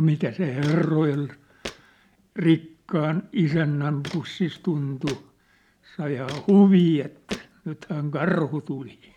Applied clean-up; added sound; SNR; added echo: none; Walk, footsteps; 19 dB; none.